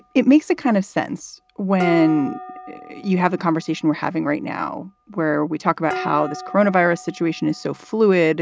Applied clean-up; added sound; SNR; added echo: none; Dishes, pots, and pans; 16 dB; none.